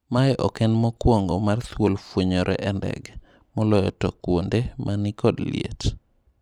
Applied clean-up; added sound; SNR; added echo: none; none; none; none.